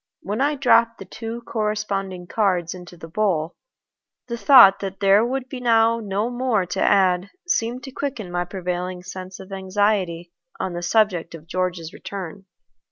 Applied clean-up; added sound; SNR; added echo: none; none; none; none.